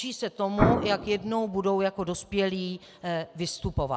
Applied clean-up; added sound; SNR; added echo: none; Explosion; -1 dB; none.